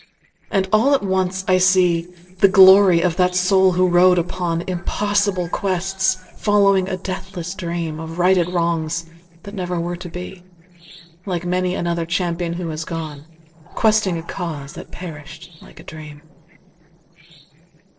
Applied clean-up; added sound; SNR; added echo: neural separator model SepFormer DNS4.